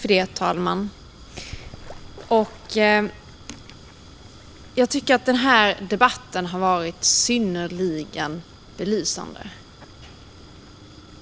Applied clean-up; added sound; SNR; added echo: none; Fire + Bird / Fowl; 19 dB; none.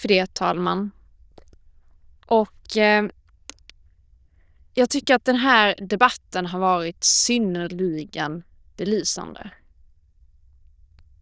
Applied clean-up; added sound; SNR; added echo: neural diffusion model UNIVERSE++.